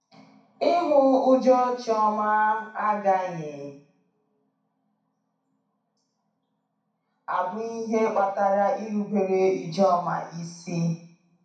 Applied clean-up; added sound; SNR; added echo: none; none; none; reverberation time 0.6 s.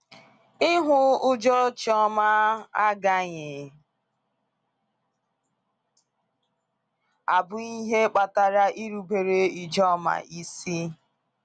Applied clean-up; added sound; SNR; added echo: none; none; none; none.